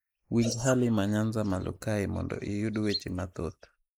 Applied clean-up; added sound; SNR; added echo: neural mask model Resemble Enhance denoiser.